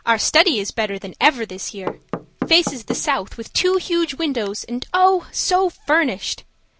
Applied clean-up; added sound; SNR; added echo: none; Knock / Wood; 12 dB; none.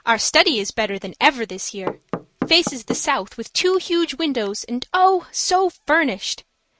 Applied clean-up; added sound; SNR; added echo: neural mask model RNNoise.